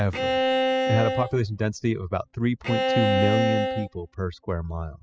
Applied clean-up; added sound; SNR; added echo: classical method spectral subtraction.